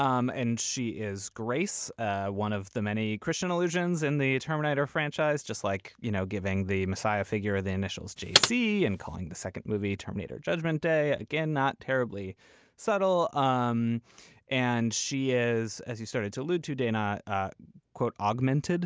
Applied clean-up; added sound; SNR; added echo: none; Computer keyboard; -1 dB; none.